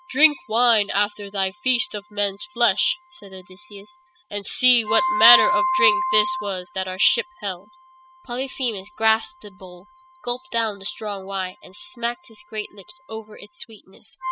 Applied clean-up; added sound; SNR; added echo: classical method spectral subtraction.